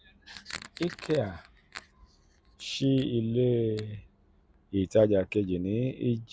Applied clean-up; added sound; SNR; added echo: none; none; none; none.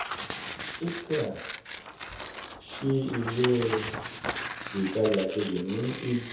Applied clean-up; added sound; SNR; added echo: none; Tearing; 5 dB; reverberation time 0.7 s.